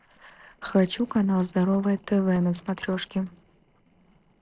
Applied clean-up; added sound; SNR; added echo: neural separator model SepFormer DNS4.